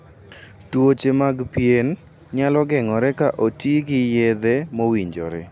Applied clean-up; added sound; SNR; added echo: none; none; none; none.